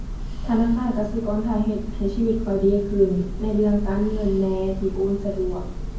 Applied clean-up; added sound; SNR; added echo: none; Church bell; 6 dB; reverberation time 0.9 s.